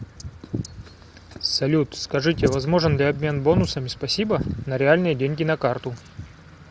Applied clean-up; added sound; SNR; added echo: none; none; none; none.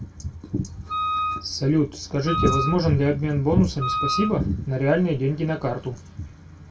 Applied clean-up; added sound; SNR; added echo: none; Wind instrument, woodwind instrument; 4 dB; reverberation time 0.2 s.